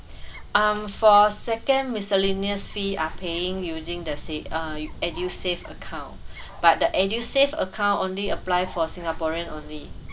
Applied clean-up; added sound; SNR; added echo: none; Bird; 10 dB; none.